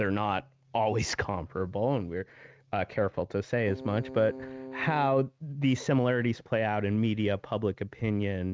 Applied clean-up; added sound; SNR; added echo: neural mask model RNNoise.